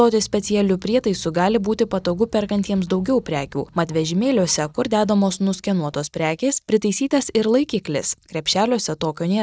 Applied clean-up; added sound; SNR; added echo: neural mask model DeepFilterNet 3.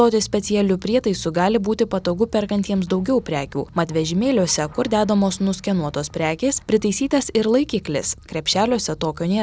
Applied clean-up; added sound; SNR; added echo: none; none; none; none.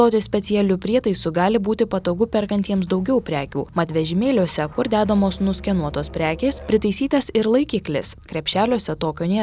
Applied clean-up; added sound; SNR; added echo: none; Musical instrument; 17 dB; none.